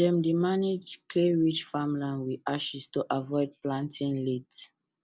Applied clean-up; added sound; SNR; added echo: none; none; none; none.